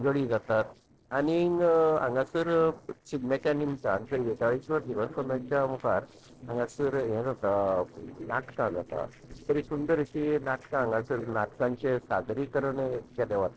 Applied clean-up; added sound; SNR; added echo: neural separator model SepFormer DNS4.